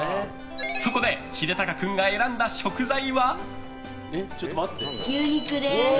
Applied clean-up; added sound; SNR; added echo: none; Brass instrument; 17 dB; none.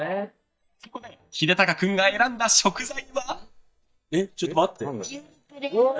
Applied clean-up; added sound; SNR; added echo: neural mask model DeepFilterNet 3.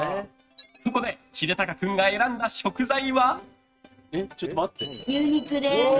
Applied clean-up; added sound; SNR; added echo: neural mask model RNNoise.